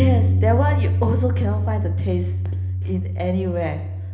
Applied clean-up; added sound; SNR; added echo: none; Bass guitar; -5 dB; reverberation time 1.1 s.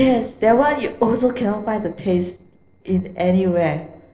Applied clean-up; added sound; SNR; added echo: neural separator model SepFormer DNS4.